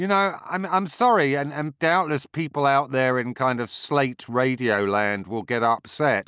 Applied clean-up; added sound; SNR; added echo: none; none; none; none.